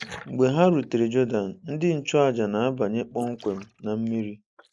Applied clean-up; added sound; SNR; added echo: neural mask model Resemble Enhance denoiser.